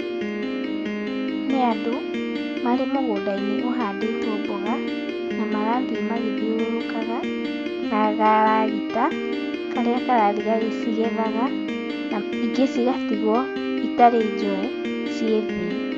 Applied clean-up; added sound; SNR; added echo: none; Piano; 2 dB; none.